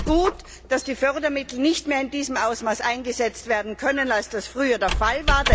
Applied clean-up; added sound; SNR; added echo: none; Squeak; 5 dB; none.